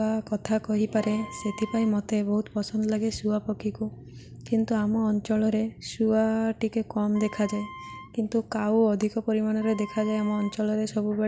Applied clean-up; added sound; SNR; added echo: none; Wind instrument, woodwind instrument; 18 dB; none.